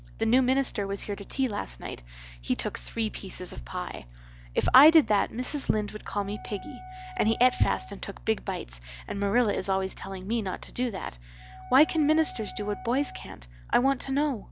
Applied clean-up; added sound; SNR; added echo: none; Wind instrument, woodwind instrument; 17 dB; none.